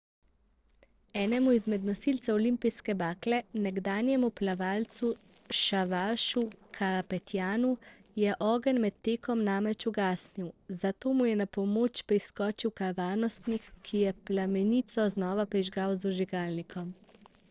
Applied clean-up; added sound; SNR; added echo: neural separator model SepFormer DNS4.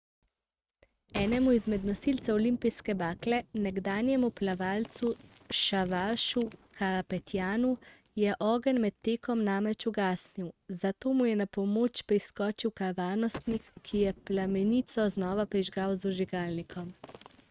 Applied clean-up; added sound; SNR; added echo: neural mask model RNNoise.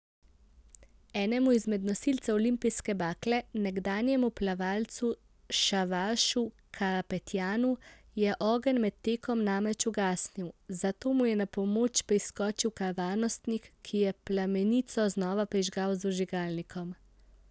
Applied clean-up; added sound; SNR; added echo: none; none; none; none.